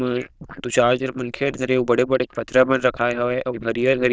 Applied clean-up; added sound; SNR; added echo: neural diffusion model UNIVERSE++.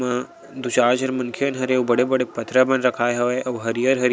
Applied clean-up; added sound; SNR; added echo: none; none; none; none.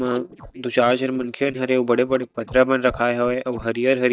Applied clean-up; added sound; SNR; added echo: neural mask model DeepFilterNet 3.